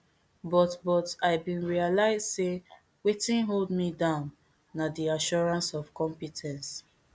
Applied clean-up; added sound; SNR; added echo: none; none; none; none.